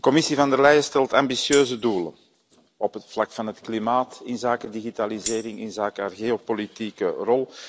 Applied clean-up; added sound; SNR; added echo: none; Tambourine; 11 dB; none.